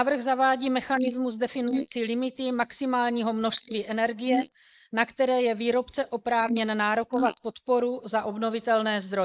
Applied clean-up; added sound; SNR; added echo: neural mask model Resemble Enhance denoiser.